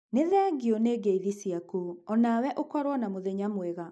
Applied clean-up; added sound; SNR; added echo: none; none; none; none.